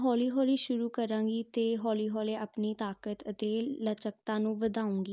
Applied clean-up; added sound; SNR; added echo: none; none; none; none.